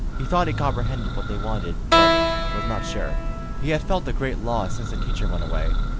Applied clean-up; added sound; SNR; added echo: none; Church bell + Keyboard (musical); -5 dB; none.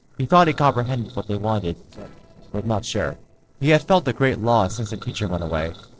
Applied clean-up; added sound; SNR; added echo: neural separator model SepFormer DNS4.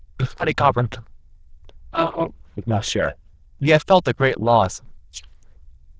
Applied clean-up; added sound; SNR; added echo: neural diffusion model UNIVERSE++.